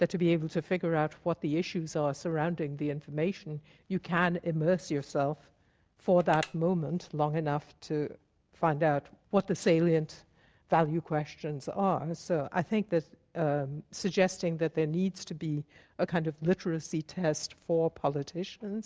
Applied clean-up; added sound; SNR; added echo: none; Telephone; 17 dB; none.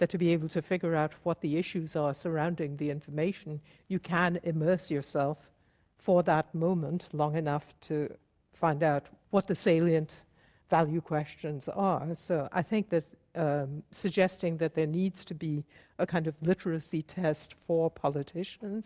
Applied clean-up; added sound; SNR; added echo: none; none; none; none.